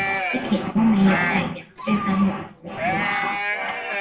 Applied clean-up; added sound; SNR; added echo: none; Livestock, farm animals, working animals; 4 dB; reverberation time 0.3 s.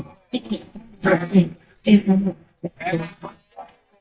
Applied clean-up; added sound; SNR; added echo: neural mask model DeepFilterNet 3.